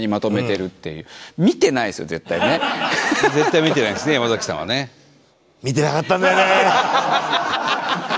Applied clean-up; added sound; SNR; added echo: none; none; none; none.